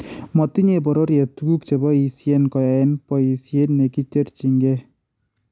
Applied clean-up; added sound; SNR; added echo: none; none; none; none.